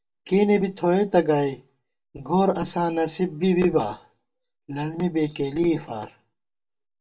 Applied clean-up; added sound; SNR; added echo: none; none; none; reverberation time 0.2 s.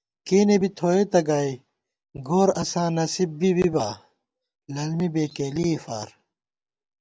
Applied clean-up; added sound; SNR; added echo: none; none; none; none.